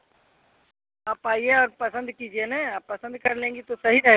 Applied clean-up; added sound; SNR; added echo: none; none; none; none.